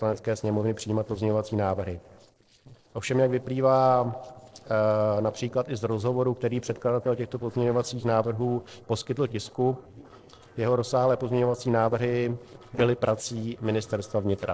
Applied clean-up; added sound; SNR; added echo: neural separator model SepFormer DNS4.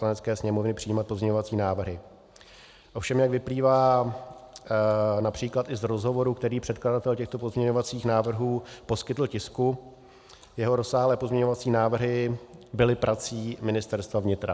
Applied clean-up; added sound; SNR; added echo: none; none; none; none.